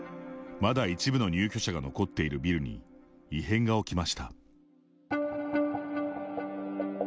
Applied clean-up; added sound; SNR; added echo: none; none; none; none.